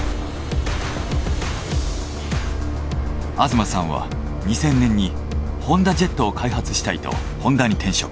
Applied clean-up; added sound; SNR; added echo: none; Mechanisms; 12 dB; none.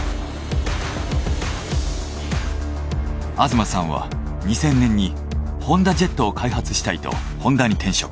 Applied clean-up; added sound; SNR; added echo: none; none; none; none.